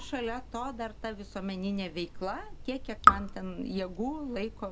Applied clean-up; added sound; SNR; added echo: none; Raindrop / Drip; -3 dB; none.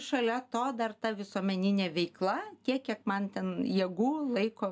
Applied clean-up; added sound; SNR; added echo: none; none; none; none.